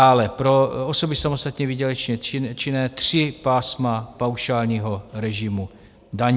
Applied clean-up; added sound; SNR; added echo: none; none; none; none.